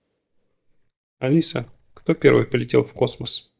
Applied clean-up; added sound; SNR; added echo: neural mask model DeepFilterNet 3.